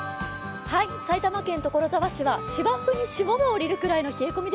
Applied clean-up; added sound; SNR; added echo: none; Wind instrument, woodwind instrument; 15 dB; none.